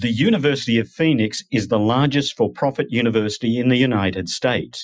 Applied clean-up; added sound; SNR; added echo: classical method Wiener filter.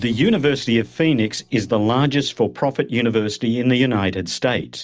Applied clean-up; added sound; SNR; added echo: neural separator model SepFormer DNS4.